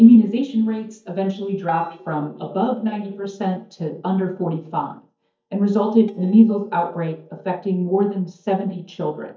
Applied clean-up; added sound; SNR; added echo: neural mask model DeepFilterNet 3.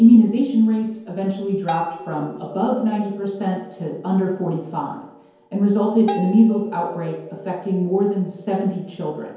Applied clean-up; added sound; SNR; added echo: none; Bell; 14 dB; reverberation time 0.9 s.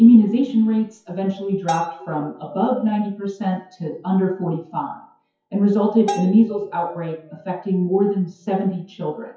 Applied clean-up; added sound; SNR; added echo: classical method WPE with log-MMSE.